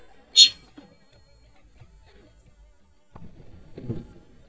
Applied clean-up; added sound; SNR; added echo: neural mask model DeepFilterNet 3.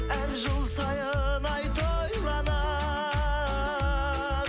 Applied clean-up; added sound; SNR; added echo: none; none; none; none.